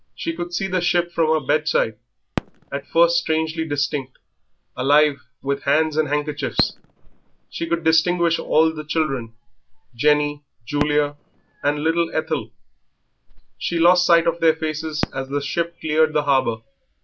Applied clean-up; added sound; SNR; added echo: none; Fireworks; 17 dB; none.